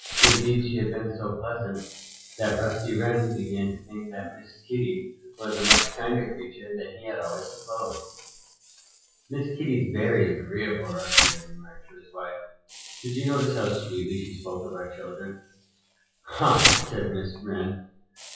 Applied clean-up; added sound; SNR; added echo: classical method WPE with log-MMSE.